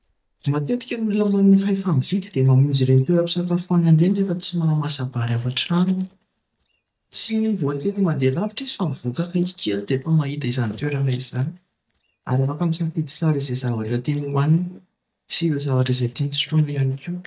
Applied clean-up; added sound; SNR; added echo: neural mask model DeepFilterNet 3.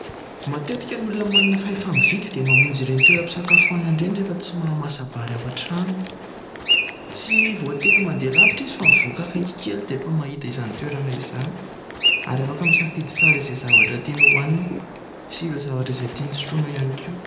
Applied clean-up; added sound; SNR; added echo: none; Bird; -3 dB; reverberation time 0.8 s.